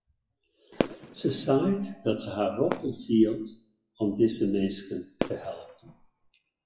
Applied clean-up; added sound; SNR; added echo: classical method WPE with log-MMSE.